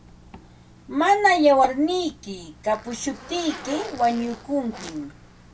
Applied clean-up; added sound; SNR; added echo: none; Zipper (clothing); 18 dB; reverberation time 0.2 s.